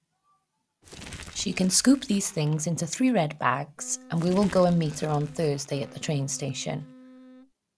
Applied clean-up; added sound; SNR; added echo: none; Crumpling, crinkling + Wind instrument, woodwind instrument; 19 dB; none.